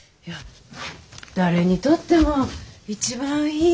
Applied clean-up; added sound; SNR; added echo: none; none; none; none.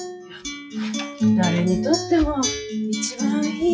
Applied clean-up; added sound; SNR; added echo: classical method log-MMSE.